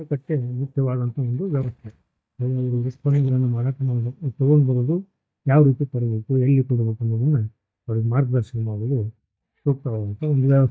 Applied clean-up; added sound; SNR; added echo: neural mask model DeepFilterNet 3.